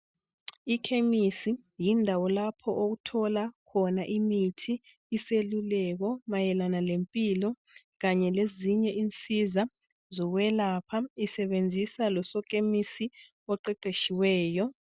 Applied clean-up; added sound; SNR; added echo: none; none; none; none.